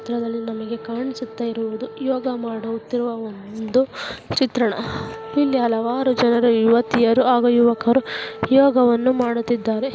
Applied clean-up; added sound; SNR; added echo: none; Wind instrument, woodwind instrument; 17 dB; none.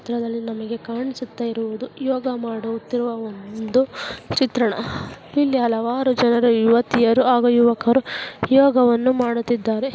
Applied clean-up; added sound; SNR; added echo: none; none; none; none.